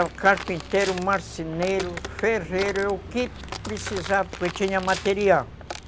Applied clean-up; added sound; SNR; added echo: none; Walk, footsteps; 13 dB; none.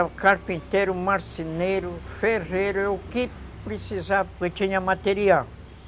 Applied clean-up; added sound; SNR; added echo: none; none; none; none.